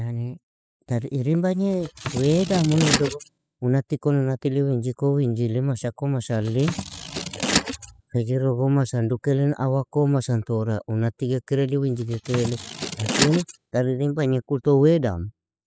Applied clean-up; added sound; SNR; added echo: classical method spectral subtraction.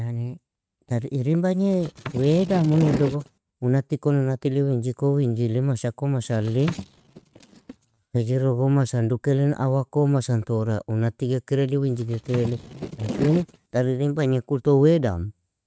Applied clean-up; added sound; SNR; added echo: neural mask model RNNoise.